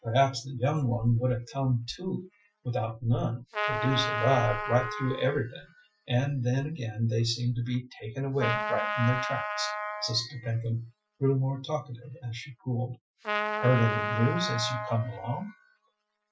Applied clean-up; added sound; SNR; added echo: classical method Wiener filter.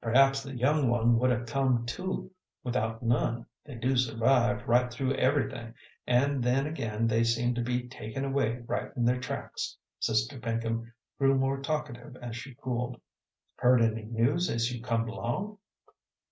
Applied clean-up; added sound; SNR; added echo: none; none; none; none.